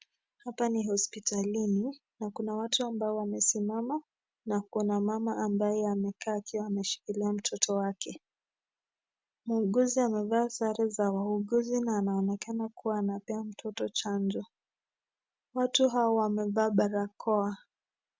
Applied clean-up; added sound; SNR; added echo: none; none; none; none.